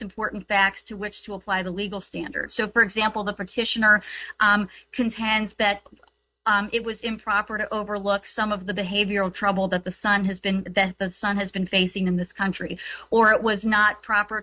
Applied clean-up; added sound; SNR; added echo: neural mask model RNNoise.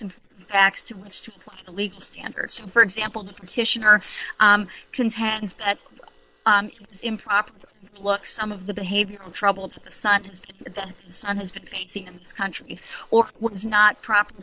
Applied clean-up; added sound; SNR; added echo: neural separator model SepFormer WHAM!.